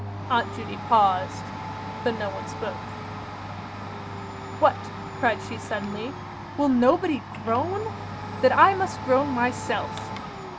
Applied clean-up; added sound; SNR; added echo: none; Domestic sounds, home sounds; 8 dB; none.